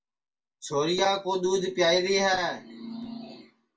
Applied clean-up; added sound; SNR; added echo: none; none; none; reverberation time 0.2 s.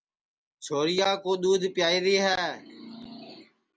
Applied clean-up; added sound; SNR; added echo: none; none; none; none.